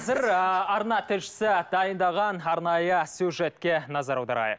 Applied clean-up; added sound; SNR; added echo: none; none; none; none.